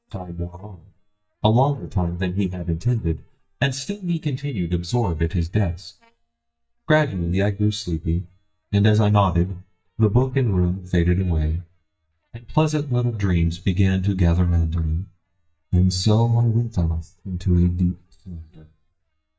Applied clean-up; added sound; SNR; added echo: neural mask model DeepFilterNet 3.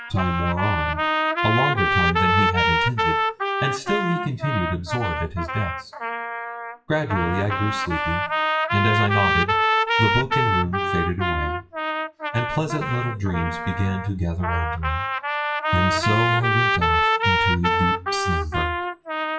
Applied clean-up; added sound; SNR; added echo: classical method WPE with log-MMSE.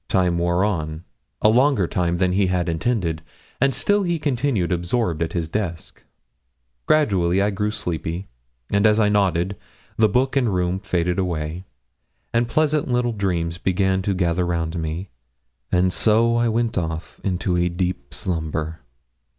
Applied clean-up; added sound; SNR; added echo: none; none; none; none.